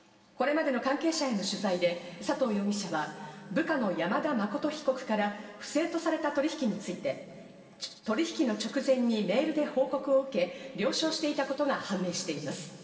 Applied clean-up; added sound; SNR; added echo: none; none; none; reverberation time 2.7 s.